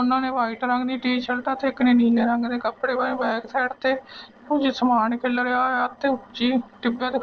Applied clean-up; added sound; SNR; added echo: neural separator model SepFormer DNS4.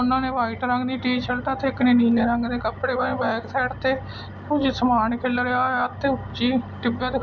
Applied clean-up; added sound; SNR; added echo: none; Bass guitar; 18 dB; none.